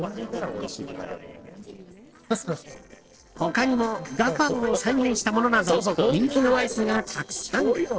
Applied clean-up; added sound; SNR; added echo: neural separator model SepFormer DNS4.